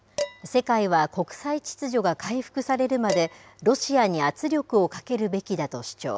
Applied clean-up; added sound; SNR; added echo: none; Dishes, pots, and pans; 14 dB; none.